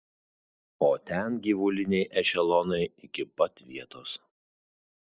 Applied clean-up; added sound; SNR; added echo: none; none; none; none.